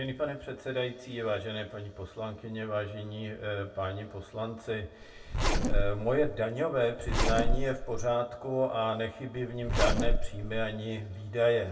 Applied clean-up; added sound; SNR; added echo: none; Zipper (clothing); -4 dB; reverberation time 0.2 s.